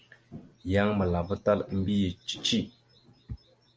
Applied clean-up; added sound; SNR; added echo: none; none; none; none.